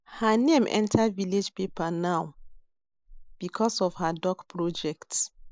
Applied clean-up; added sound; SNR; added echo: neural mask model Resemble Enhance denoiser.